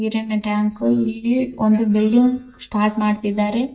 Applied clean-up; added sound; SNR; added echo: neural mask model DeepFilterNet 3.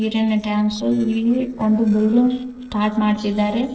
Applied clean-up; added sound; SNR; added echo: neural separator model SepFormer DNS4.